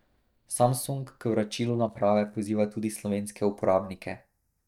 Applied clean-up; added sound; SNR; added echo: neural mask model DeepFilterNet 3.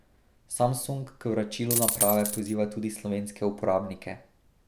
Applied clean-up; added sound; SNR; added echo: none; Coin (dropping); -3 dB; none.